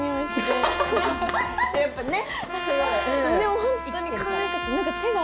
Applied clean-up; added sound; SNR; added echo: none; Trumpet; 6 dB; none.